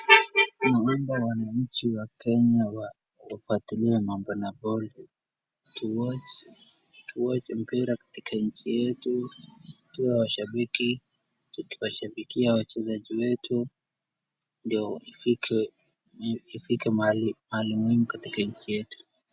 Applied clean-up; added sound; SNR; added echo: none; none; none; none.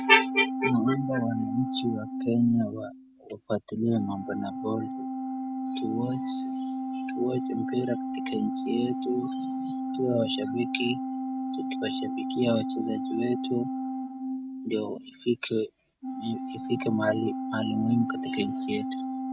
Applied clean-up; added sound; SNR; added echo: none; Organ; 3 dB; none.